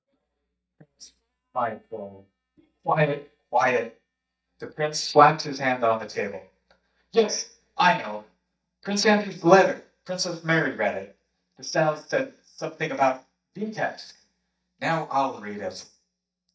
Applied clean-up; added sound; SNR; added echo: neural mask model DeepFilterNet 3.